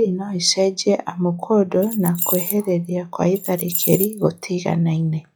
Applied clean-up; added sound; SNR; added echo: classical method log-MMSE.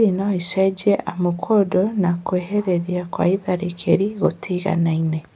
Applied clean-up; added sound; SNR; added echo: none; none; none; none.